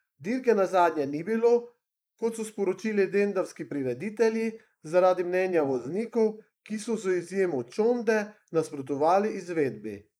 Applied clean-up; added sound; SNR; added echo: neural mask model Resemble Enhance denoiser.